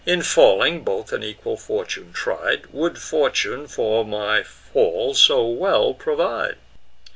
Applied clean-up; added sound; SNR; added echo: none; none; none; none.